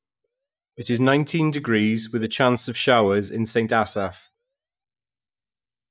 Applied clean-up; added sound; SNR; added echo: neural mask model DeepFilterNet 3.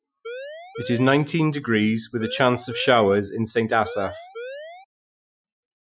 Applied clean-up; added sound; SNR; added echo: classical method Wiener filter.